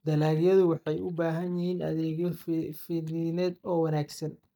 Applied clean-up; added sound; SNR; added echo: neural mask model DeepFilterNet 3.